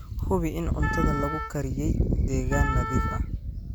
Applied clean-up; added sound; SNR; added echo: none; Wind instrument, woodwind instrument; 9 dB; none.